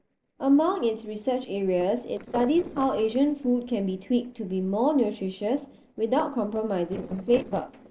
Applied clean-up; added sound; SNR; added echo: neural separator model SepFormer DNS4.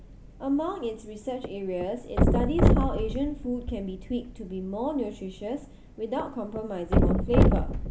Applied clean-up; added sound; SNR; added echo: none; Thump, thud; -5 dB; none.